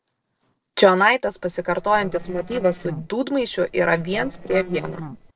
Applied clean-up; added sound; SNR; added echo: neural separator model SepFormer DNS4.